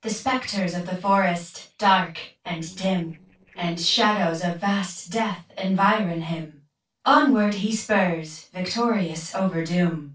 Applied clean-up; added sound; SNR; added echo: neural separator model SepFormer DNS4.